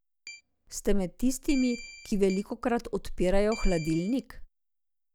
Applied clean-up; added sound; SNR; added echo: none; Keyboard (musical); 18 dB; none.